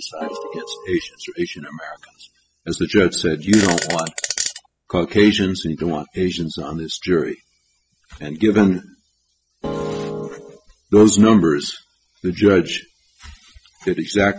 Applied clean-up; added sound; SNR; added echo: classical method spectral subtraction.